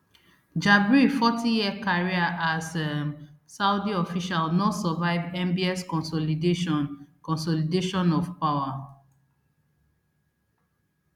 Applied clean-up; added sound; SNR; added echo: none; none; none; none.